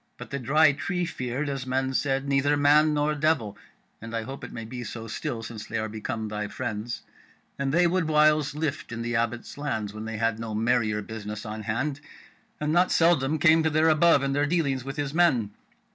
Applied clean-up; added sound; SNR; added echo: none; none; none; none.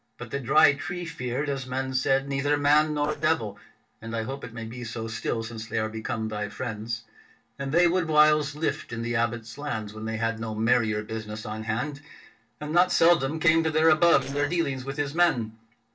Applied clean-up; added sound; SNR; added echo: neural separator model SepFormer DNS4.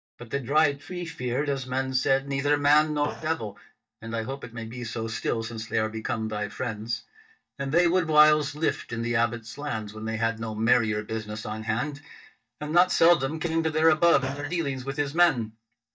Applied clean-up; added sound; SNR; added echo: neural mask model DeepFilterNet 3.